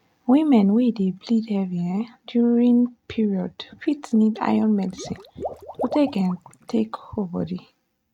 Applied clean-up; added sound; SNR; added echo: neural mask model RNNoise.